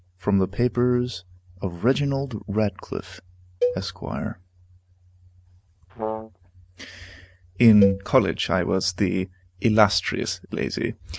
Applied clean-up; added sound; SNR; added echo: none; Brass instrument + Cowbell; 7 dB; none.